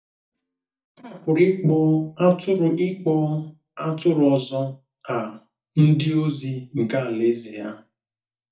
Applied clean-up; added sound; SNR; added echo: neural mask model DeepFilterNet 3.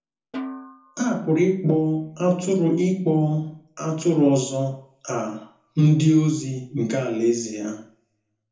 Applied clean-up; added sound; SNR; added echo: none; Snare drum; 15 dB; reverberation time 0.7 s.